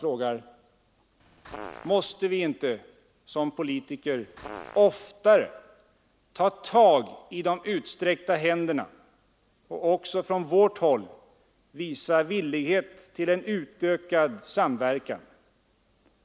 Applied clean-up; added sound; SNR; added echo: none; Fart; 16 dB; none.